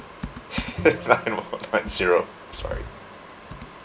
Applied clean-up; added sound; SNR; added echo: none; Computer keyboard + Bowed string instrument; 12 dB; none.